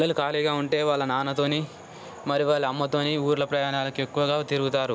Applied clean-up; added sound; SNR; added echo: none; none; none; none.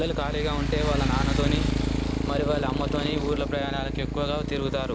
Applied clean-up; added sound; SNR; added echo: none; Motorcycle; -2 dB; none.